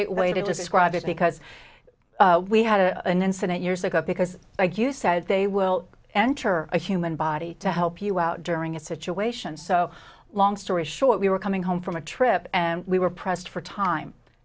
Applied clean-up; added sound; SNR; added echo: none; none; none; none.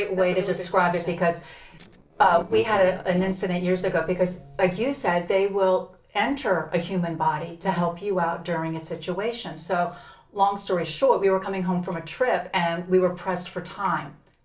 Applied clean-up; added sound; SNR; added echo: neural separator model SepFormer DNS4.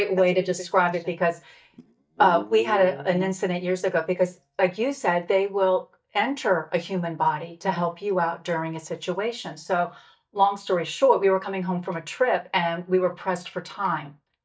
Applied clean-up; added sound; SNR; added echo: neural mask model DeepFilterNet 3.